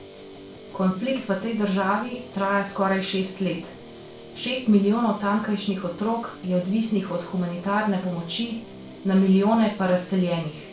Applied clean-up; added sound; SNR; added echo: none; Guitar; 18 dB; reverberation time 0.3 s.